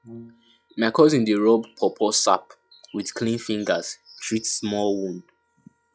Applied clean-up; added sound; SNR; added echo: classical method log-MMSE.